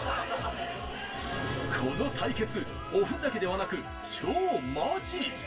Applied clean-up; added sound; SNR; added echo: none; Trumpet; 15 dB; reverberation time 0.1 s.